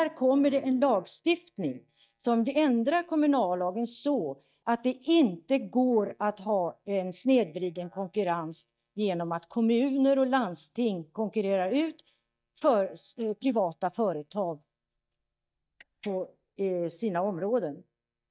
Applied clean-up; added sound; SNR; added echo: neural mask model DeepFilterNet 3.